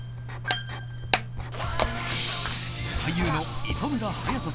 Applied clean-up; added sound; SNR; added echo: none; Writing + Shatter; 1 dB; none.